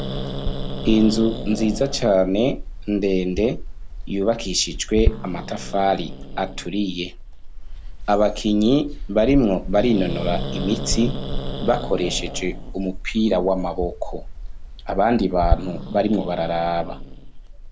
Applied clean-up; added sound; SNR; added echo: none; Growling; 5 dB; none.